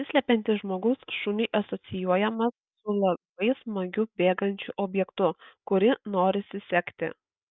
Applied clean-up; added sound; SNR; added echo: none; none; none; none.